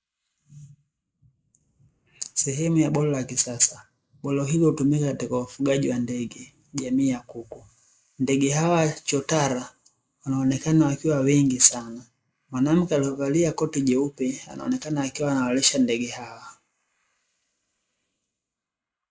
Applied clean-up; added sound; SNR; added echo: neural mask model Resemble Enhance denoiser.